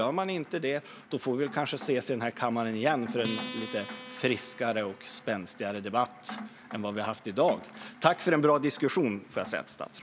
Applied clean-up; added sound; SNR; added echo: none; Rain + Acoustic guitar; 14 dB; none.